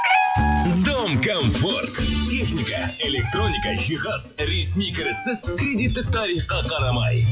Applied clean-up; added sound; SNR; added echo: classical method WPE with log-MMSE.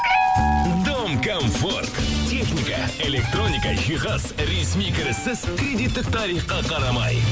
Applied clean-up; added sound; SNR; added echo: none; Meow; 11 dB; reverberation time 1.9 s.